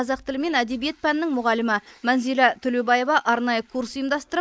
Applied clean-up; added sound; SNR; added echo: neural mask model Resemble Enhance denoiser.